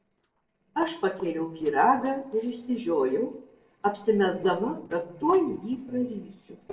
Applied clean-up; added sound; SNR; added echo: neural separator model SepFormer DNS4.